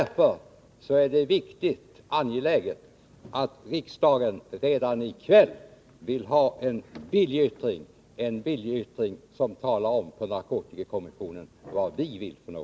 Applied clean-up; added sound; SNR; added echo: none; none; none; none.